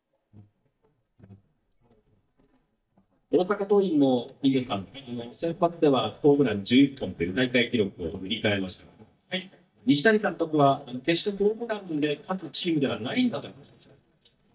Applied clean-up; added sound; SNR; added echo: neural mask model DeepFilterNet 3.